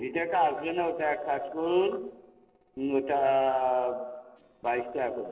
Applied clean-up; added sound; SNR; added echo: neural separator model SepFormer DNS4.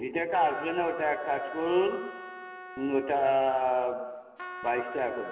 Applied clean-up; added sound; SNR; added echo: none; Trumpet; 14 dB; reverberation time 1.9 s.